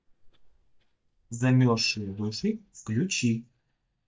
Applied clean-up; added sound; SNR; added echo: neural mask model DeepFilterNet 3.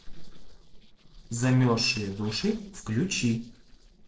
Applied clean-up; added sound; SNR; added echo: neural separator model SepFormer DNS4.